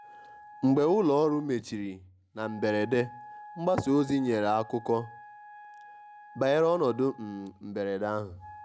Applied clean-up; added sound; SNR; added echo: none; Wind instrument, woodwind instrument; 20 dB; none.